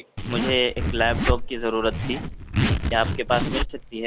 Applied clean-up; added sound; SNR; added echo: none; Zipper (clothing); 0 dB; none.